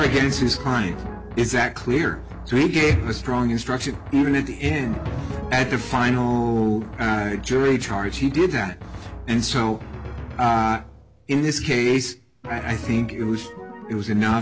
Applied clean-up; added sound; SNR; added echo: none; Drum; 11 dB; none.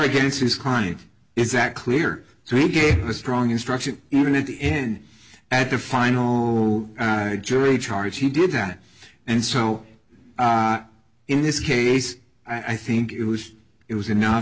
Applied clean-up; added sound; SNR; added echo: none; none; none; none.